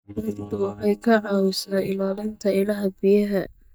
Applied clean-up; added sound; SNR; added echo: neural mask model DeepFilterNet 3.